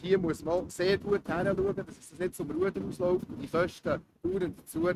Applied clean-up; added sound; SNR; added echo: neural mask model RNNoise.